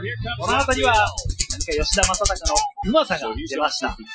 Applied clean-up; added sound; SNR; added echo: classical method Wiener filter.